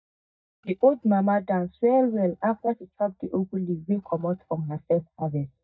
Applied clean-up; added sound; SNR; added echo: neural mask model DeepFilterNet 3.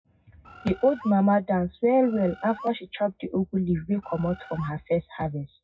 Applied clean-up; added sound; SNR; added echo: classical method WPE with log-MMSE.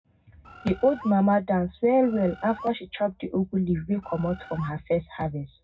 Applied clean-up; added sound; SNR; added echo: none; Bird; 18 dB; reverberation time 0.3 s.